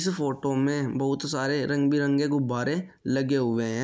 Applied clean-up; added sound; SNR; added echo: none; none; none; none.